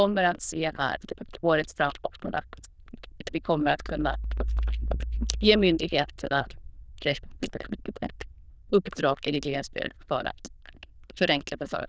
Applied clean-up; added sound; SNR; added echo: neural diffusion model UNIVERSE++.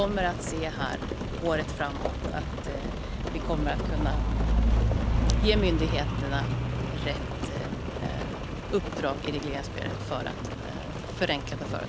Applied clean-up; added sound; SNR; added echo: none; Rain; -4 dB; none.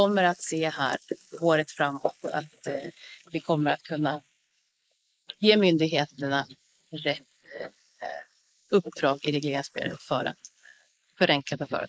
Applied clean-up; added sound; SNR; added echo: neural mask model Resemble Enhance denoiser.